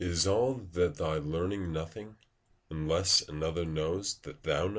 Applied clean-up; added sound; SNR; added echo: none; none; none; none.